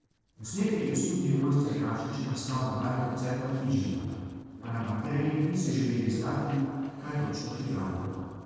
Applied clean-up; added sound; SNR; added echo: neural separator model SepFormer DNS4.